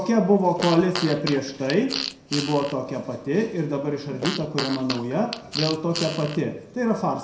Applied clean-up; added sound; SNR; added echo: none; Fart; 11 dB; reverberation time 0.6 s.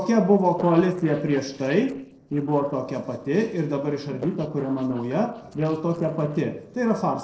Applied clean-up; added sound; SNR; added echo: neural separator model SepFormer DNS4.